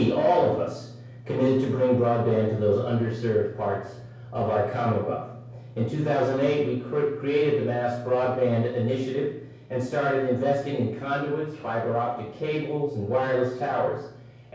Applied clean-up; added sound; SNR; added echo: none; none; none; reverberation time 0.6 s.